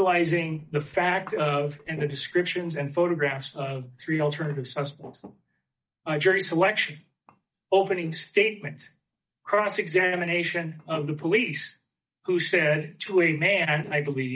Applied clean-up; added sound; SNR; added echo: neural mask model DeepFilterNet 3.